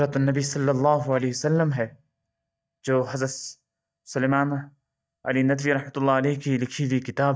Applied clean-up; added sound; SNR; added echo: neural mask model DeepFilterNet 3.